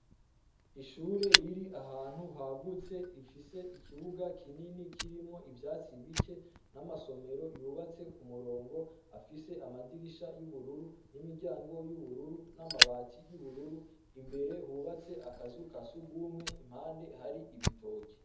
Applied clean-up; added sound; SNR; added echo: none; Fire; -4 dB; reverberation time 0.7 s.